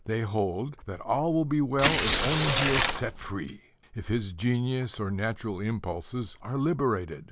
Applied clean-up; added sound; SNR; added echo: none; Tearing; -5 dB; none.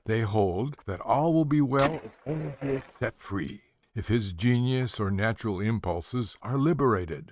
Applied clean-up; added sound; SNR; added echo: neural mask model RNNoise.